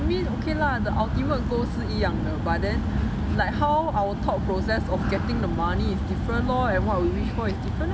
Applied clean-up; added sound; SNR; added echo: none; none; none; none.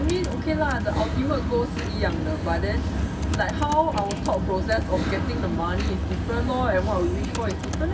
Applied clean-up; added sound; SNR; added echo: none; Computer keyboard; 12 dB; reverberation time 0.2 s.